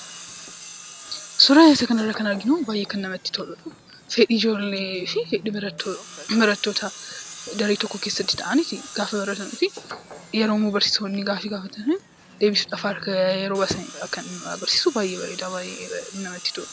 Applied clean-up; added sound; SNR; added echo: none; Tools; 17 dB; none.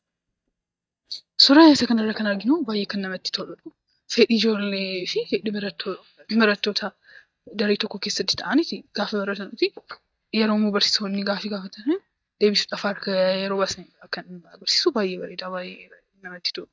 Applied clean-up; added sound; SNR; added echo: neural mask model DeepFilterNet 3.